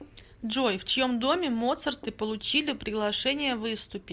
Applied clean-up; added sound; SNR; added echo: none; Writing; 16 dB; none.